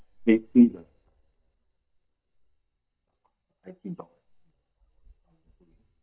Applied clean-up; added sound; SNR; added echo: neural mask model DeepFilterNet 3.